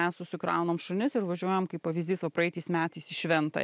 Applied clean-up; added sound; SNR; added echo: none; none; none; none.